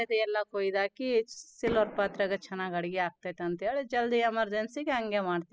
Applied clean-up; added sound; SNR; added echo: classical method spectral subtraction.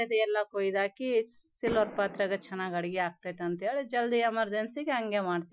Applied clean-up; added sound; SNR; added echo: classical method Wiener filter.